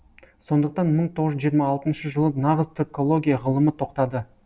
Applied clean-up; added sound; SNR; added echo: none; none; none; none.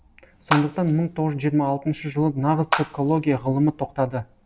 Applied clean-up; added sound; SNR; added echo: none; Water / Splash, splatter; 9 dB; none.